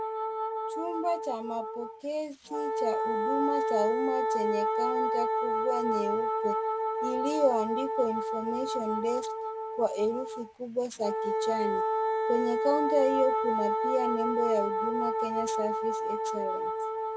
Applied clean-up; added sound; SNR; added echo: none; Wind instrument, woodwind instrument; -2 dB; none.